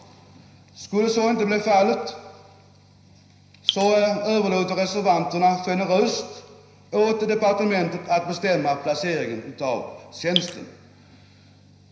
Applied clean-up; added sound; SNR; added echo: none; Drip; 4 dB; reverberation time 0.9 s.